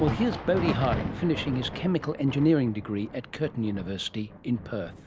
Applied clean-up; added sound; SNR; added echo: none; Thunder; 8 dB; none.